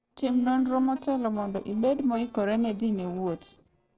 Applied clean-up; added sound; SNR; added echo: neural separator model SepFormer DNS4.